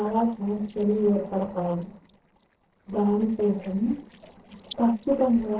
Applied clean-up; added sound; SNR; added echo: neural separator model SepFormer DNS4.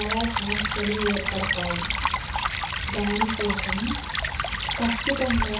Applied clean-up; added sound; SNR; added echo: none; Stream / Trickle, dribble; -2 dB; reverberation time 0.8 s.